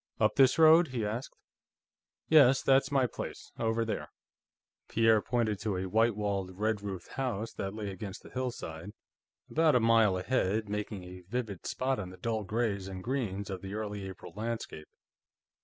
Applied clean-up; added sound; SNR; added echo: none; none; none; none.